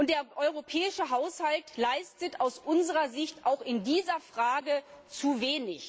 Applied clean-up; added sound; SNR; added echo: none; none; none; none.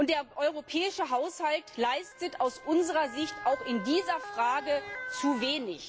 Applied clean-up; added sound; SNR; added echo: none; Motor vehicle (road) / Siren; 13 dB; none.